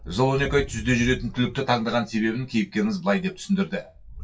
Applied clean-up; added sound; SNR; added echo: classical method WPE with log-MMSE.